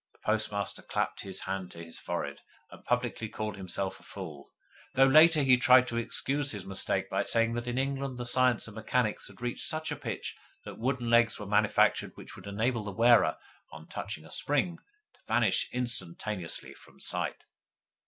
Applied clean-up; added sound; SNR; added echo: none; none; none; none.